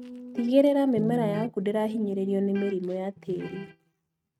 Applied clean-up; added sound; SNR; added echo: neural mask model RNNoise.